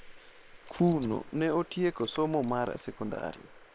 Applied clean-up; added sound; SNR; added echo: neural separator model SepFormer WHAM!.